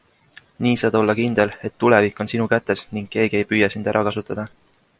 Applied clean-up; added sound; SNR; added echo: none; none; none; none.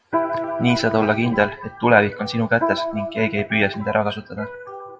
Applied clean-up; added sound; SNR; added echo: classical method WPE with log-MMSE.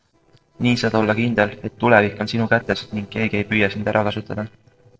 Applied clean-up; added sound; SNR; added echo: neural separator model SepFormer DNS4.